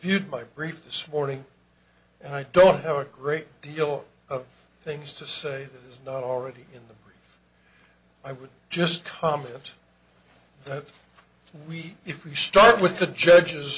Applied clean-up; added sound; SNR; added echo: none; none; none; none.